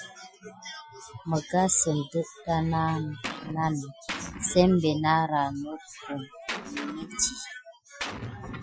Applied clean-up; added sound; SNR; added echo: classical method Wiener filter.